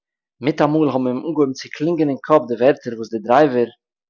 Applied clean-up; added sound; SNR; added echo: none; none; none; none.